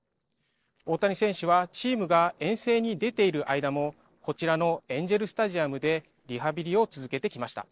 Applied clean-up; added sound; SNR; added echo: neural separator model SepFormer DNS4.